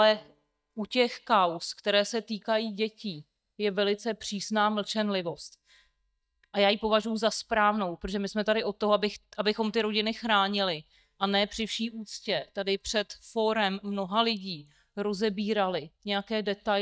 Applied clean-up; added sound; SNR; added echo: neural mask model DeepFilterNet 3.